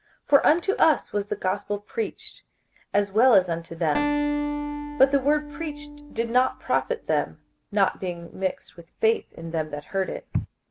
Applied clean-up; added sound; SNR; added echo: none; Acoustic guitar; 6 dB; none.